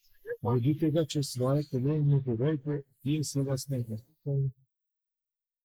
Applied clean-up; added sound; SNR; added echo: neural mask model Resemble Enhance denoiser.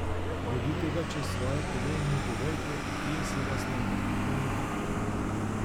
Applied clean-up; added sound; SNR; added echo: none; Vehicle; -5 dB; none.